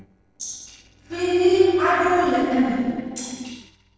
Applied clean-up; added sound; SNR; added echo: neural separator model SepFormer DNS4.